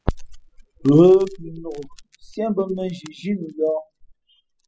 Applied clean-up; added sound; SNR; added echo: classical method spectral subtraction.